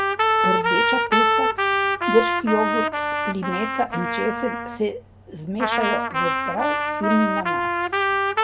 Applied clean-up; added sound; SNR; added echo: none; Trumpet; -4 dB; none.